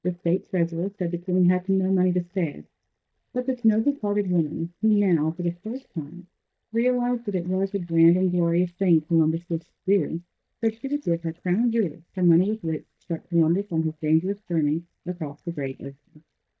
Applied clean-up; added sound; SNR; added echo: neural mask model DeepFilterNet 3.